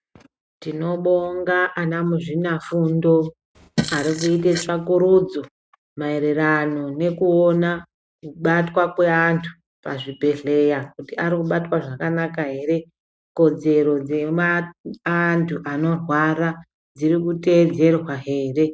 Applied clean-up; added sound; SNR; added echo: neural mask model RNNoise.